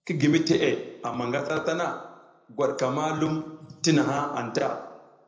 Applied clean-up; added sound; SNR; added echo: none; none; none; reverberation time 0.7 s.